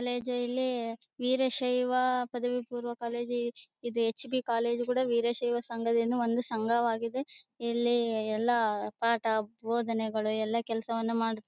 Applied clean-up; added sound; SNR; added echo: none; none; none; none.